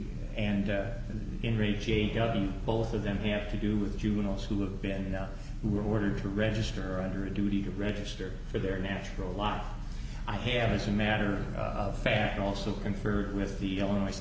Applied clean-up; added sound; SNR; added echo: none; Fireworks; 14 dB; none.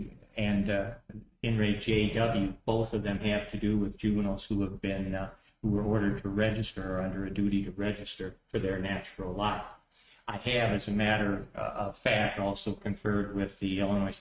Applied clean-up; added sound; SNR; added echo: neural mask model RNNoise.